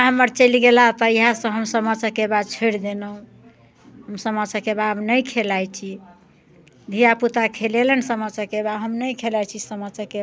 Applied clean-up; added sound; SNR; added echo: none; none; none; none.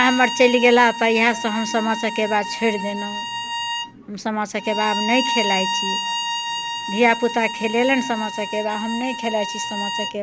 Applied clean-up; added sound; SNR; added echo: none; Bowed string instrument; 6 dB; none.